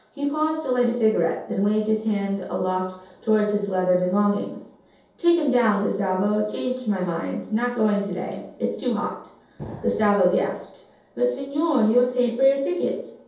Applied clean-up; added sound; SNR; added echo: none; Explosion; 18 dB; reverberation time 0.7 s.